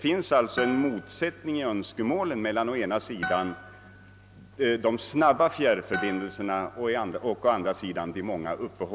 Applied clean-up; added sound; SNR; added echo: none; Harp; 13 dB; none.